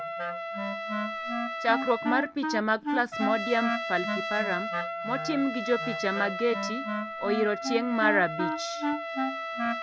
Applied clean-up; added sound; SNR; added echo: none; Wind instrument, woodwind instrument + Trumpet; 2 dB; none.